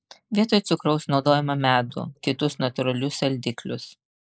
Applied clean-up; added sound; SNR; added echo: neural mask model Resemble Enhance denoiser.